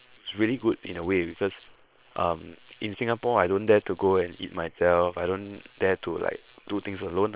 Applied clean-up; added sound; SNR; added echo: neural separator model SepFormer WHAM!.